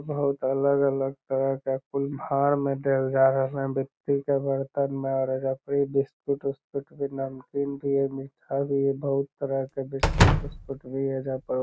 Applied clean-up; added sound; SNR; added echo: none; Slam; -1 dB; none.